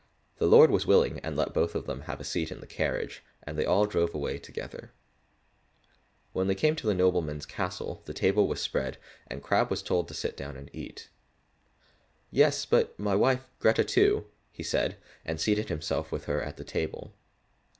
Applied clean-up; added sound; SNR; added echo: none; none; none; none.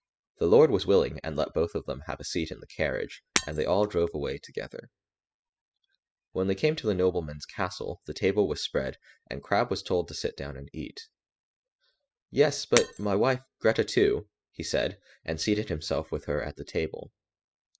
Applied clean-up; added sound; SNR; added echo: classical method spectral subtraction.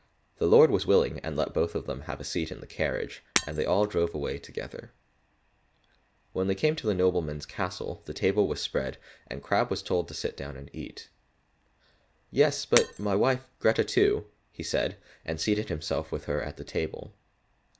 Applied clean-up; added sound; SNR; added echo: none; Shatter; 8 dB; none.